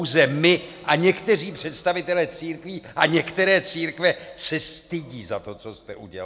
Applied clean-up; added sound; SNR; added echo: none; none; none; none.